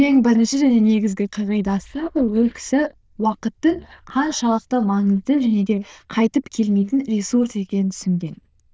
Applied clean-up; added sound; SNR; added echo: neural diffusion model UNIVERSE++.